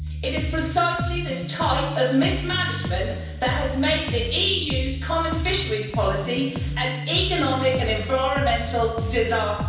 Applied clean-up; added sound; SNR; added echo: none; Bass guitar; 4 dB; reverberation time 0.9 s.